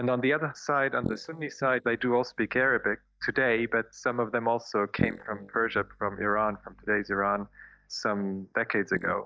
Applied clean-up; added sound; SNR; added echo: neural mask model DeepFilterNet 3.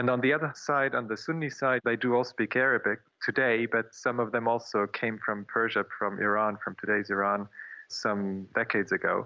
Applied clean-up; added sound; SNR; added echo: none; none; none; none.